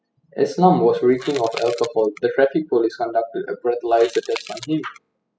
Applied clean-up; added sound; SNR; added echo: classical method spectral subtraction.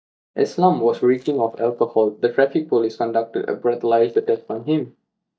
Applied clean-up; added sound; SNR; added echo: neural mask model DeepFilterNet 3.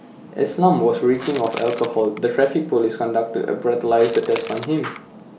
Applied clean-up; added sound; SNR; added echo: none; Crushing / Wood; 15 dB; none.